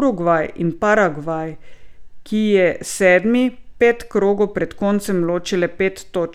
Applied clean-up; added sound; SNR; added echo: none; none; none; none.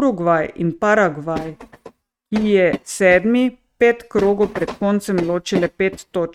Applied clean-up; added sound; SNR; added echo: neural mask model RNNoise.